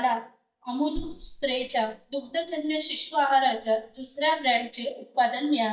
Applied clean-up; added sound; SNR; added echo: neural mask model DeepFilterNet 3.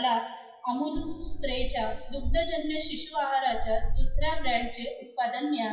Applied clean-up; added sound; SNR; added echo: classical method WPE with log-MMSE.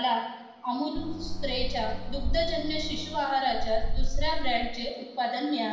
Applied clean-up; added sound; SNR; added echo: none; Boat, Water vehicle; -2 dB; reverberation time 1.0 s.